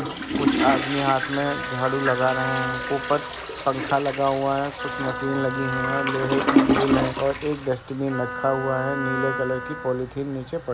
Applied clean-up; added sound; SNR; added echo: none; Toilet flush + Wind instrument, woodwind instrument; 2 dB; none.